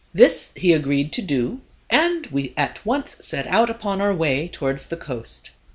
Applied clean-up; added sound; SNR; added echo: none; none; none; none.